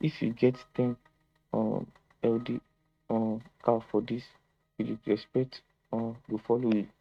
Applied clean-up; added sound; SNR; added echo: neural mask model RNNoise.